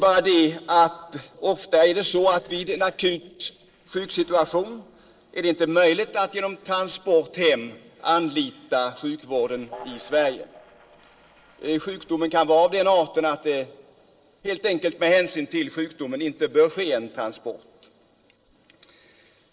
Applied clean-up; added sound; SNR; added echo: neural separator model SepFormer DNS4.